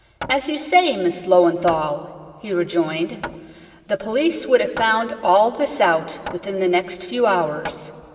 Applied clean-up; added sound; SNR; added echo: none; Hammer; 18 dB; reverberation time 2.4 s.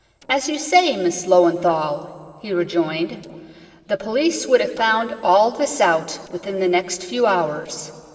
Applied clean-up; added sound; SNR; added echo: neural separator model SepFormer DNS4.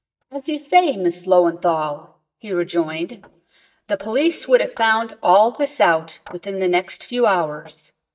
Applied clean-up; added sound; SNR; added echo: neural mask model DeepFilterNet 3.